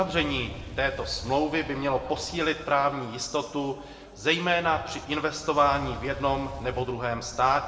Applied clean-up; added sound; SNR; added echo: none; Fire; 15 dB; reverberation time 1.2 s.